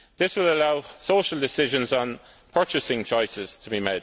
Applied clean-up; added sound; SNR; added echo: none; none; none; none.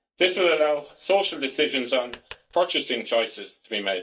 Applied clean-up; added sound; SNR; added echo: neural mask model DeepFilterNet 3.